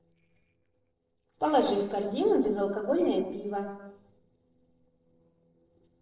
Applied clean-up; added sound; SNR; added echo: neural separator model SepFormer DNS4.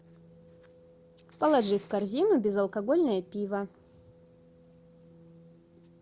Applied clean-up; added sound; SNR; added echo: none; none; none; none.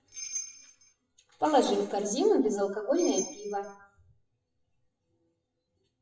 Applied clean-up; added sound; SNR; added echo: classical method WPE with log-MMSE.